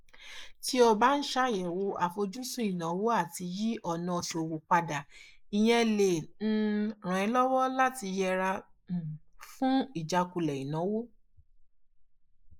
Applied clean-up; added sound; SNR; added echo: neural mask model Resemble Enhance denoiser.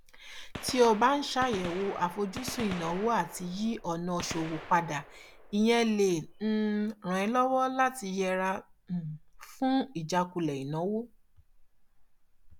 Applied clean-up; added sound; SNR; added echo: none; Gunshot, gunfire; 16 dB; none.